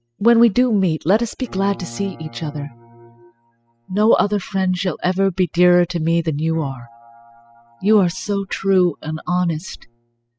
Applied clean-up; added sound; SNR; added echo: classical method spectral subtraction.